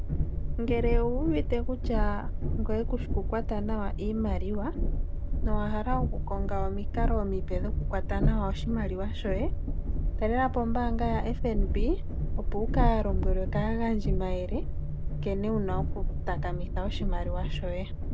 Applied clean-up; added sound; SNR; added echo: none; Train; -4 dB; none.